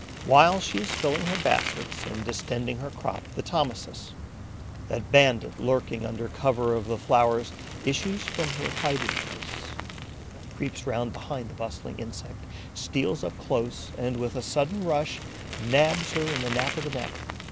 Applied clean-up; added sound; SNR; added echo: none; Bicycle; 8 dB; none.